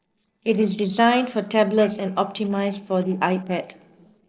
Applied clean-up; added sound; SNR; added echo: neural separator model SepFormer DNS4.